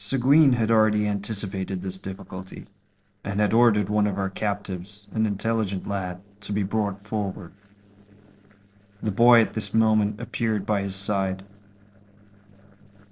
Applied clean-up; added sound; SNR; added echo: neural separator model SepFormer DNS4.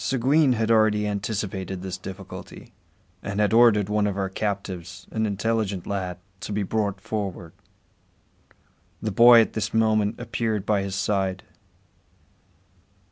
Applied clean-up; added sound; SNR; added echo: none; none; none; none.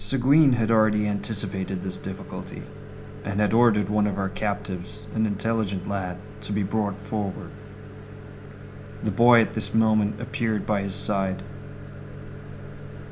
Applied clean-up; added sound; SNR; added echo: none; Microwave oven; 12 dB; reverberation time 0.4 s.